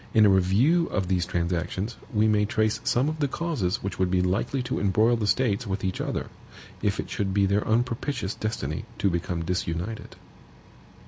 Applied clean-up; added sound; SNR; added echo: none; none; none; none.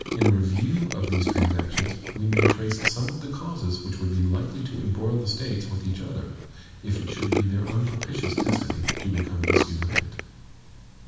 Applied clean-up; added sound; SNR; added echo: none; Tools; 3 dB; reverberation time 1.1 s.